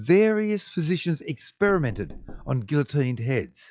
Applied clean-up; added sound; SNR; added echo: classical method log-MMSE.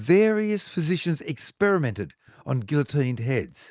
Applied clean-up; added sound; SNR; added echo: neural mask model Resemble Enhance denoiser.